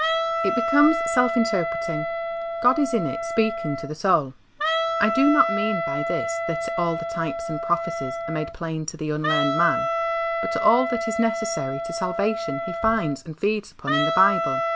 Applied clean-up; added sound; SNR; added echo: none; Wind instrument, woodwind instrument; 1 dB; none.